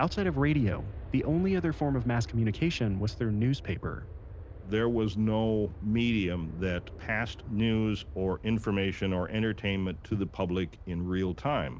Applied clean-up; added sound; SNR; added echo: none; Aircraft; 13 dB; none.